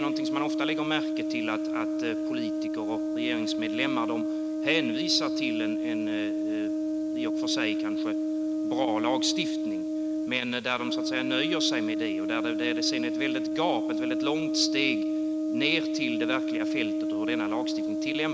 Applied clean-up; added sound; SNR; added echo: none; Brass instrument; -4 dB; none.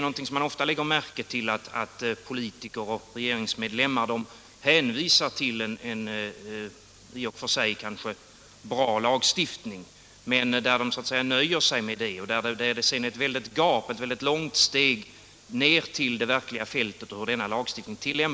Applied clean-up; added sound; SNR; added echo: none; none; none; none.